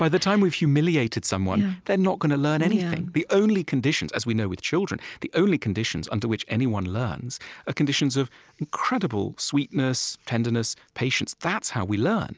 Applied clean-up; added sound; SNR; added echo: none; none; none; none.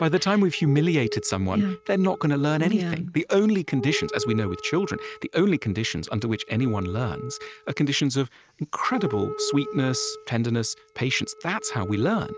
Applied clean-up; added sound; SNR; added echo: neural mask model RNNoise.